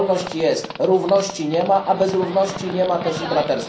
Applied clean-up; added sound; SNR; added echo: none; Livestock, farm animals, working animals; 13 dB; reverberation time 0.6 s.